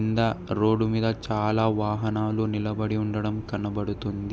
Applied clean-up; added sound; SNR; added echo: none; none; none; none.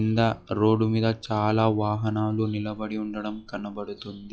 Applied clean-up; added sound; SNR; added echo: classical method log-MMSE.